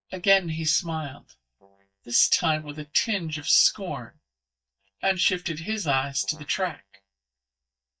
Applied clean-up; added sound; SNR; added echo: neural mask model DeepFilterNet 3.